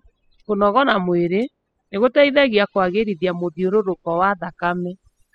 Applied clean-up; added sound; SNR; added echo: classical method spectral subtraction.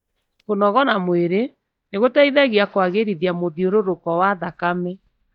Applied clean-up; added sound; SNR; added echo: neural mask model DeepFilterNet 3.